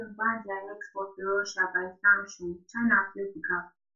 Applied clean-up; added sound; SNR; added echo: none; none; none; reverberation time 0.2 s.